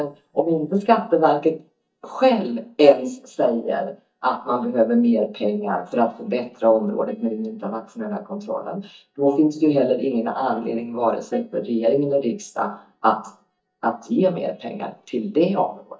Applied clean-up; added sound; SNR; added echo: neural mask model DeepFilterNet 3.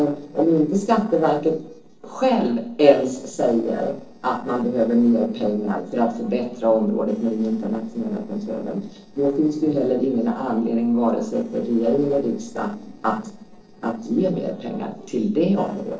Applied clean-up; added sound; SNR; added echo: neural separator model SepFormer DNS4.